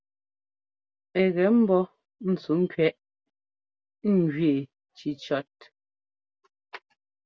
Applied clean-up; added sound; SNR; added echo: none; none; none; none.